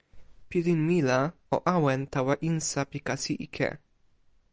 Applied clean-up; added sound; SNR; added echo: none; none; none; none.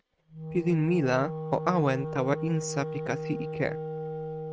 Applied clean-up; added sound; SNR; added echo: neural mask model RNNoise.